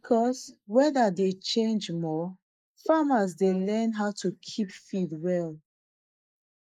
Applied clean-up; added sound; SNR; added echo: neural mask model Resemble Enhance denoiser.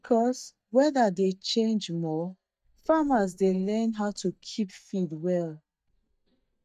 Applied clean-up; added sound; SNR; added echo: neural mask model DeepFilterNet 3.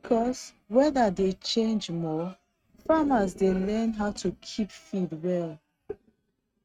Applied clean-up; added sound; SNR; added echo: neural mask model RNNoise.